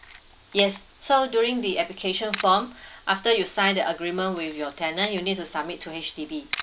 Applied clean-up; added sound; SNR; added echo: none; Camera; 16 dB; none.